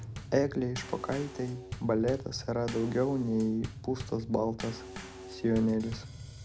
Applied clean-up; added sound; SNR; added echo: none; Bass drum / Snare drum / Drum kit; 11 dB; none.